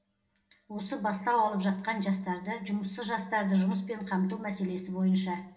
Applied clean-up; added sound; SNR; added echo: none; none; none; reverberation time 0.6 s.